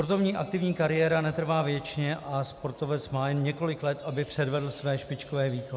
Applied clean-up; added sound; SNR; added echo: none; Chime; 19 dB; none.